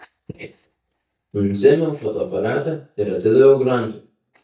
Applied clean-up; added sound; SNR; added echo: neural mask model DeepFilterNet 3.